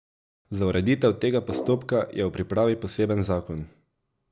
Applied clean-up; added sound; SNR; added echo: none; Brass instrument; 12 dB; none.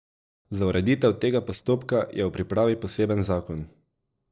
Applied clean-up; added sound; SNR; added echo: neural separator model SepFormer DNS4.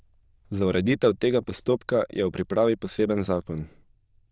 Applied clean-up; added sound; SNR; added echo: neural diffusion model UNIVERSE++.